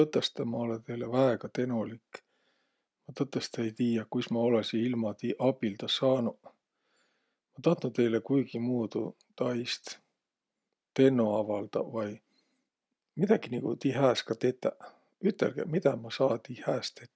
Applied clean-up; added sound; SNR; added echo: none; none; none; none.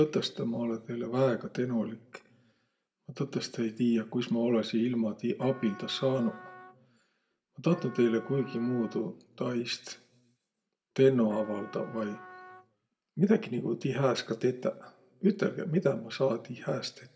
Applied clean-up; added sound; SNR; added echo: none; Trumpet; 19 dB; reverberation time 0.4 s.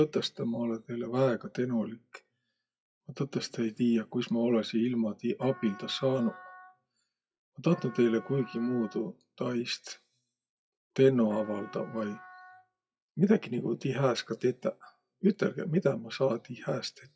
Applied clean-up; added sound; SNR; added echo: classical method WPE with log-MMSE.